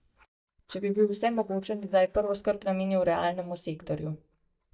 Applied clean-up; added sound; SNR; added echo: neural mask model DeepFilterNet 3.